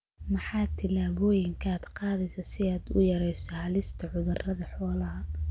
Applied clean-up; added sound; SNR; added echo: none; none; none; none.